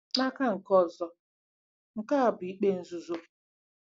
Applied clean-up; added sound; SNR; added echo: none; none; none; none.